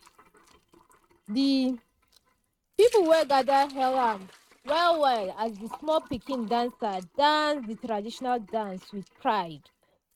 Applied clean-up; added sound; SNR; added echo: neural mask model RNNoise.